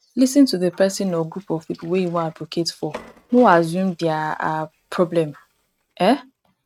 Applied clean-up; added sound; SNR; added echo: neural mask model RNNoise.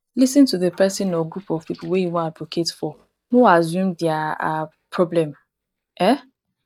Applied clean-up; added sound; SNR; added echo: neural mask model DeepFilterNet 3.